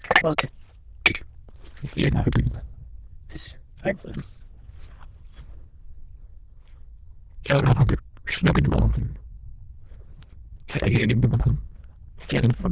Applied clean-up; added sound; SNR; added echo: neural diffusion model UNIVERSE++.